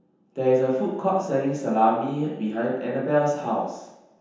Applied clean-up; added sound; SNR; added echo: none; none; none; reverberation time 0.9 s.